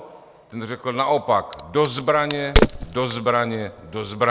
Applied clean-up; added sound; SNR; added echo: none; Crack; 3 dB; none.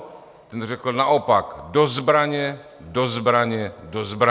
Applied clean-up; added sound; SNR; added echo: none; none; none; none.